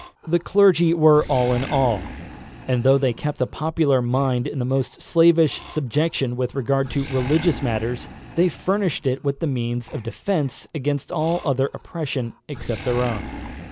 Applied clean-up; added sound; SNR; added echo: none; Animal; 15 dB; none.